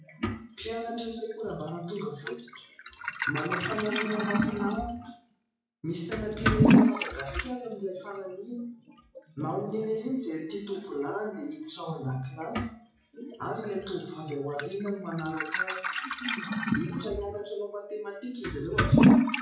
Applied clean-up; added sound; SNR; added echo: classical method WPE with log-MMSE.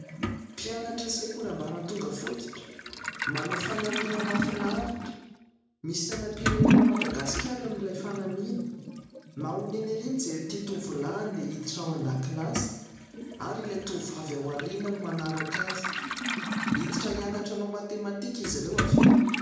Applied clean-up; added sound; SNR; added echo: none; Toilet flush / Liquid; -3 dB; reverberation time 0.8 s.